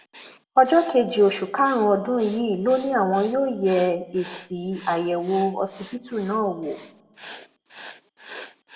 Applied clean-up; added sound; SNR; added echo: none; Writing; 19 dB; reverberation time 0.5 s.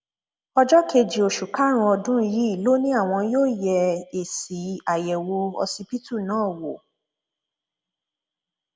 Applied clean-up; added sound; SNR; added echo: none; none; none; none.